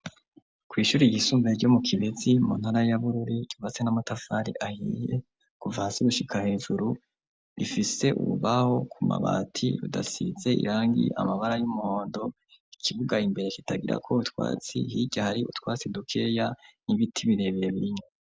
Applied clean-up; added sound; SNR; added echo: none; none; none; none.